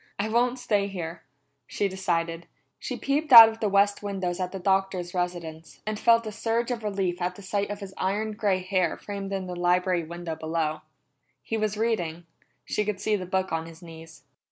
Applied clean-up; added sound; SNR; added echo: none; none; none; none.